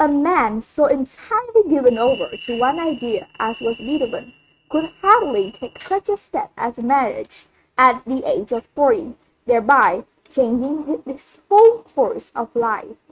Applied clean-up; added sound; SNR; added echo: neural mask model RNNoise.